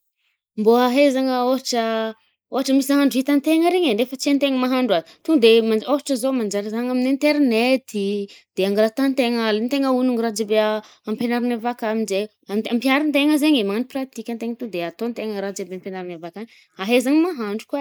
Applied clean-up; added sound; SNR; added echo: neural mask model Resemble Enhance denoiser.